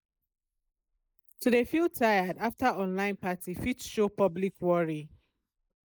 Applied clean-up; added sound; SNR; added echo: neural mask model Resemble Enhance denoiser.